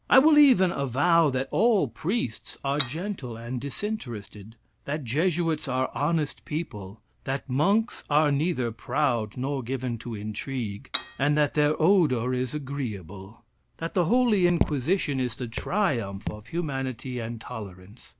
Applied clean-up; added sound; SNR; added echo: none; Cutlery, silverware / Dishes, pots, and pans + Raindrop / Drip; 8 dB; none.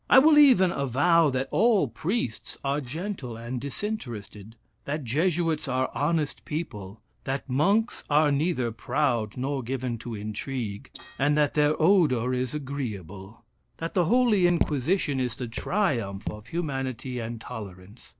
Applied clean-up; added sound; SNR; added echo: neural separator model SepFormer DNS4.